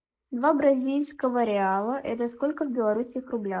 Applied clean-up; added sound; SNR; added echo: neural mask model Resemble Enhance denoiser.